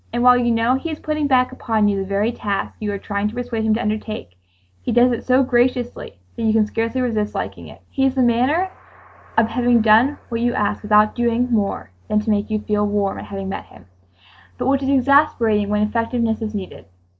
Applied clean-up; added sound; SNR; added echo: none; none; none; none.